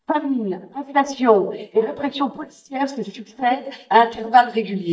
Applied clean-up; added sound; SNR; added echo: neural mask model DeepFilterNet 3.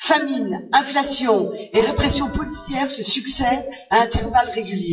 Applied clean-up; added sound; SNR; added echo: classical method WPE with log-MMSE.